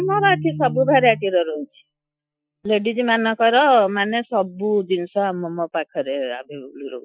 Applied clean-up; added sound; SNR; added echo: classical method Wiener filter.